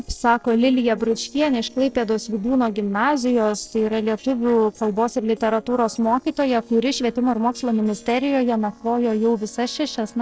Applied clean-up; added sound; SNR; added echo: neural separator model SepFormer DNS4.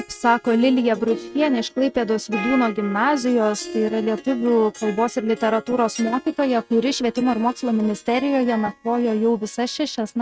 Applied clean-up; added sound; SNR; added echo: neural mask model RNNoise.